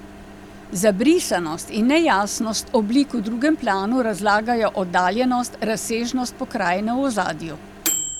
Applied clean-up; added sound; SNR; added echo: none; Microwave oven; 14 dB; none.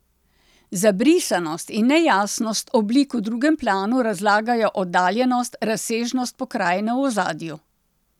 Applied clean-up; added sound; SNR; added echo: none; none; none; none.